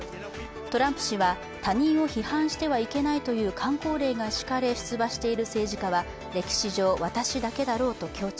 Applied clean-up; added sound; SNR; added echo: none; none; none; none.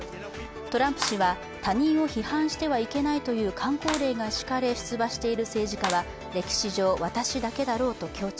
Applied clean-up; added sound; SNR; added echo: none; Clapping; 13 dB; none.